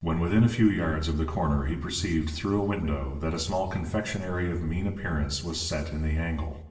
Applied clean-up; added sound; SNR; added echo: none; none; none; reverberation time 0.9 s.